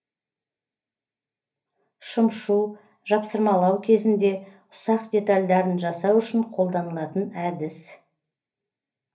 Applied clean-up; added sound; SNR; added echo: none; none; none; reverberation time 0.3 s.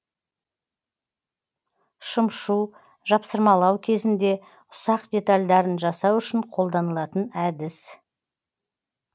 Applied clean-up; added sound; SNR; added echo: none; none; none; none.